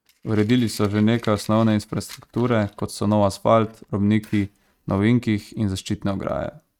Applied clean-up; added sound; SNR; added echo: neural mask model RNNoise.